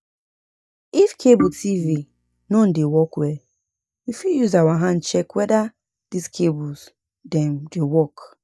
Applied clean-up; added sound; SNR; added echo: neural mask model DeepFilterNet 3.